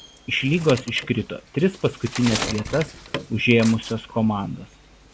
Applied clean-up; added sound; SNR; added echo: none; Bird; 12 dB; none.